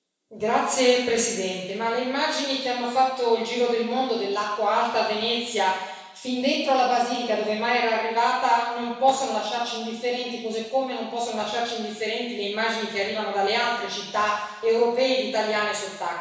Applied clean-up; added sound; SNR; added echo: none; none; none; reverberation time 1.1 s.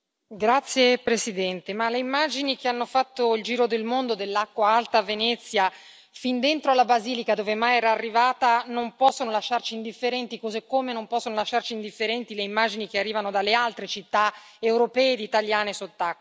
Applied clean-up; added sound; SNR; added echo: none; none; none; none.